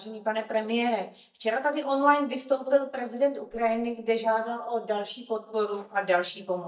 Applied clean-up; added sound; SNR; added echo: neural mask model DeepFilterNet 3.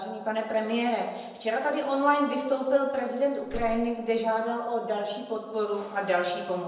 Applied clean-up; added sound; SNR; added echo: none; Slam; 13 dB; reverberation time 0.9 s.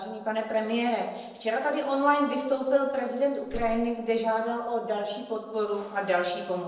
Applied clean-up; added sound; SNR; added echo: neural separator model SepFormer DNS4.